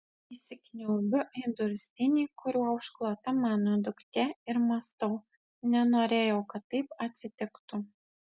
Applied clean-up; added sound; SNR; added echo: none; none; none; none.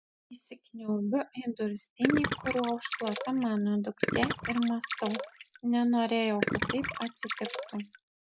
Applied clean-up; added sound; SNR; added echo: none; Gurgling; 3 dB; none.